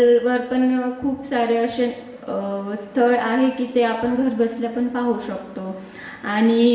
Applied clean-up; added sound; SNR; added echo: none; none; none; reverberation time 0.9 s.